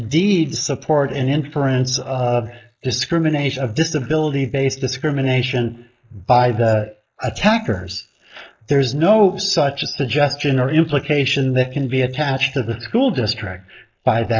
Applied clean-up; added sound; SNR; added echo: neural mask model Resemble Enhance denoiser.